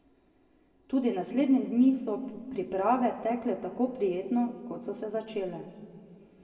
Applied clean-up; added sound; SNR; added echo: none; none; none; reverberation time 1.7 s.